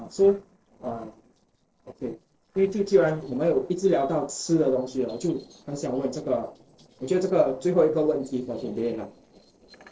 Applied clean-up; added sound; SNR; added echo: neural separator model SepFormer DNS4.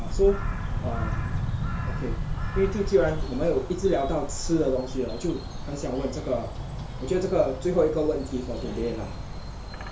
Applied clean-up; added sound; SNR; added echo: none; Bird vocalization, bird call, bird song; 3 dB; reverberation time 0.4 s.